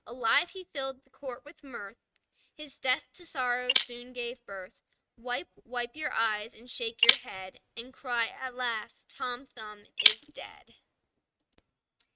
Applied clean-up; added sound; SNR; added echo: neural mask model RNNoise.